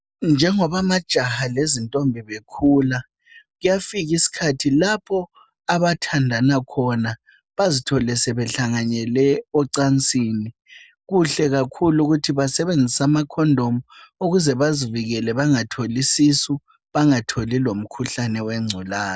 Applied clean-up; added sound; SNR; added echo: none; none; none; none.